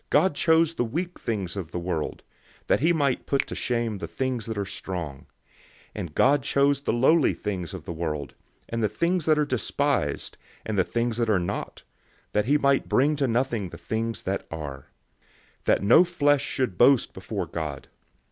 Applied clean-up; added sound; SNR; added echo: none; Finger snapping; 17 dB; none.